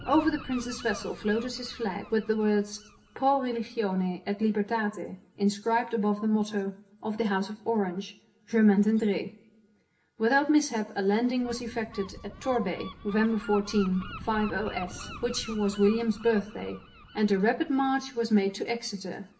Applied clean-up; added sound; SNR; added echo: none; Gull, seagull; 19 dB; reverberation time 0.6 s.